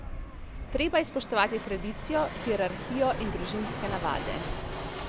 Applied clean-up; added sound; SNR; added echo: none; Fixed-wing aircraft, airplane; 5 dB; none.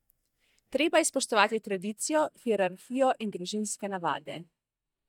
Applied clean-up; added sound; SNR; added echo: neural mask model DeepFilterNet 3.